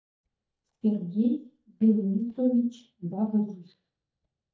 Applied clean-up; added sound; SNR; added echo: neural mask model DeepFilterNet 3.